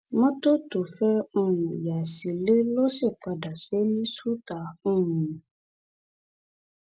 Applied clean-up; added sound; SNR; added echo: none; none; none; none.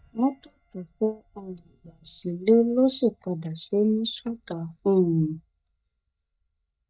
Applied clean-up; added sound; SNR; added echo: neural mask model DeepFilterNet 3.